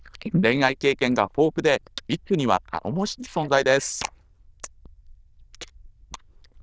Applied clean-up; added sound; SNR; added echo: neural diffusion model UNIVERSE++.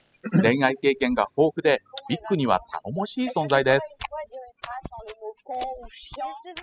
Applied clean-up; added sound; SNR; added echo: classical method spectral subtraction.